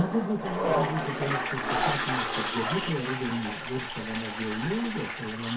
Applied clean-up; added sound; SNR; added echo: none; Toilet flush; -1 dB; reverberation time 0.3 s.